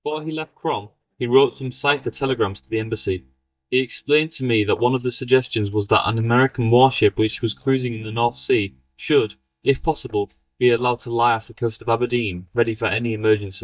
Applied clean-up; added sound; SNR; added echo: neural mask model DeepFilterNet 3.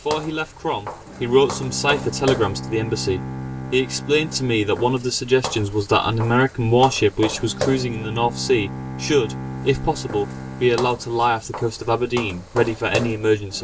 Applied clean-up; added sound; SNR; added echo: none; Bowed string instrument + Walk, footsteps; 10 dB; none.